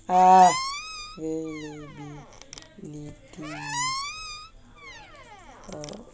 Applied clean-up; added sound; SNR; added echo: none; Squeak; 10 dB; none.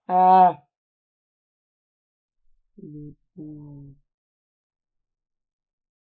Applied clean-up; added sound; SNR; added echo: neural mask model Resemble Enhance denoiser.